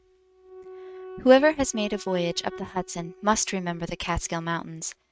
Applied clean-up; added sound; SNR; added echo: neural mask model RNNoise.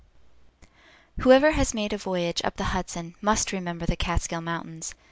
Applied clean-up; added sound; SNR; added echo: none; none; none; none.